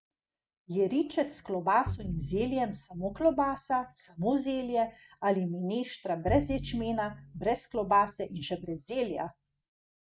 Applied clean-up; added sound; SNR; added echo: neural mask model RNNoise.